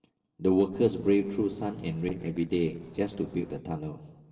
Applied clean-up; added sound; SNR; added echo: neural separator model SepFormer DNS4.